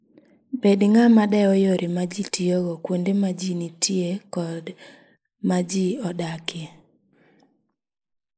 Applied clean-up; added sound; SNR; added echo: neural mask model Resemble Enhance denoiser.